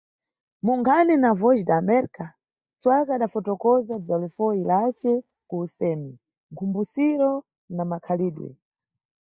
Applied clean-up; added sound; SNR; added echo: neural mask model DeepFilterNet 3.